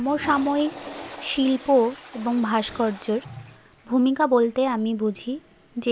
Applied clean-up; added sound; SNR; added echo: none; Toilet flush / Water; 17 dB; none.